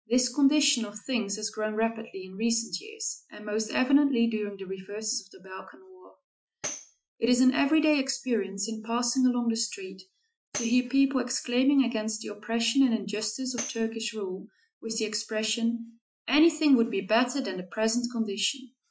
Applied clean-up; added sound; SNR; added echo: classical method Wiener filter.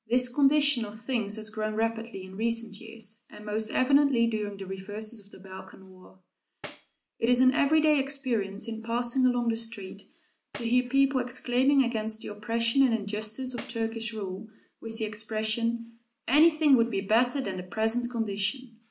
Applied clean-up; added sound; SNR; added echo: none; Tambourine; 15 dB; none.